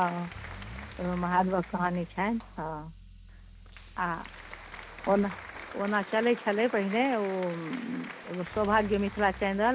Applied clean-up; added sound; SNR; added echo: none; Engine starting / Accelerating, revving, vroom / Car + Applause; 14 dB; none.